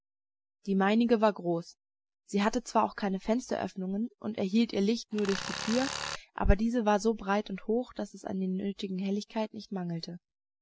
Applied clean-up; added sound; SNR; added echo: none; Tools; 7 dB; none.